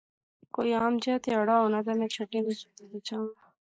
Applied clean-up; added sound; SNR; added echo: neural mask model Resemble Enhance denoiser.